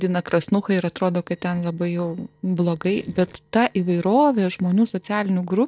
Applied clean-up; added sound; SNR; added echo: neural separator model SepFormer DNS4.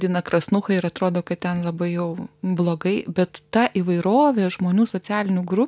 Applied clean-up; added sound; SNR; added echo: none; none; none; none.